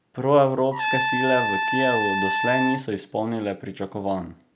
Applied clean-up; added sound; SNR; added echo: none; Trumpet; 1 dB; none.